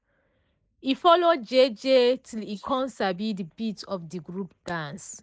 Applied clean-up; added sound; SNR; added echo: neural mask model Resemble Enhance denoiser.